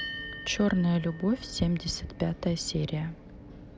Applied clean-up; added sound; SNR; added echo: none; Bell; 16 dB; none.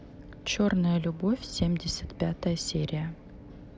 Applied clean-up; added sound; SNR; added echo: none; none; none; none.